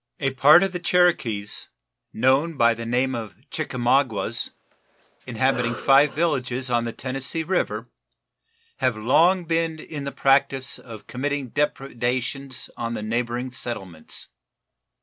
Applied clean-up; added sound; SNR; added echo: none; Cough; 13 dB; none.